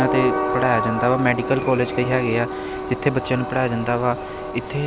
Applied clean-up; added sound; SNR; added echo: none; Train; 4 dB; none.